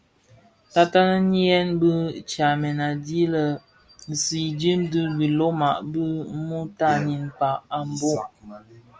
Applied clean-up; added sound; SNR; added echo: none; none; none; none.